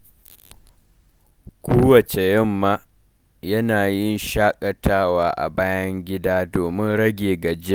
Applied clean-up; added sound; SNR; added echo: none; none; none; none.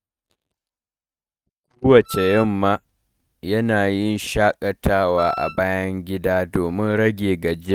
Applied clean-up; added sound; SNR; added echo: neural mask model RNNoise.